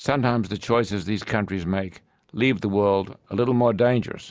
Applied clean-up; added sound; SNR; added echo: none; none; none; none.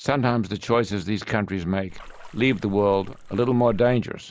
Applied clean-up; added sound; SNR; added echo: none; Splash, splatter; 16 dB; none.